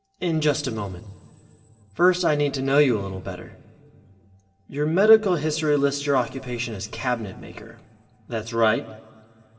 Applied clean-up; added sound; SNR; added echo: none; none; none; reverberation time 1.7 s.